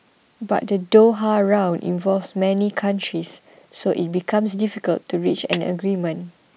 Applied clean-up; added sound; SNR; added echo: neural mask model Resemble Enhance denoiser.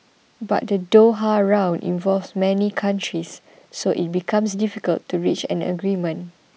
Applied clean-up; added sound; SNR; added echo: none; none; none; none.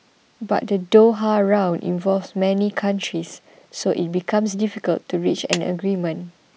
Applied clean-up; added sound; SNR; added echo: none; Clapping; 13 dB; none.